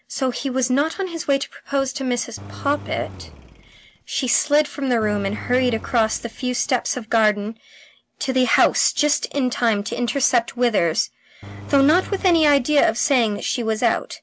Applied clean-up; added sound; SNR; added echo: none; Engine; 16 dB; none.